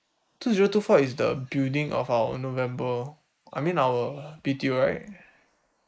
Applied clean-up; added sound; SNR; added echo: neural mask model Resemble Enhance denoiser.